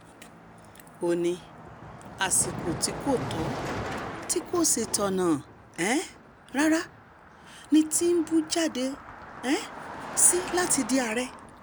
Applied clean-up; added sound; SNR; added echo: none; Car passing by; 11 dB; none.